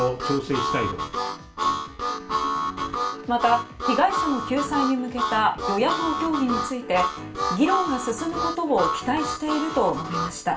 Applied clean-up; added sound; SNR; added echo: none; Harmonica; 3 dB; reverberation time 0.3 s.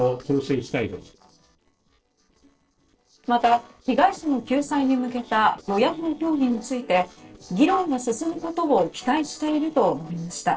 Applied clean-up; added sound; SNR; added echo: neural separator model SepFormer DNS4.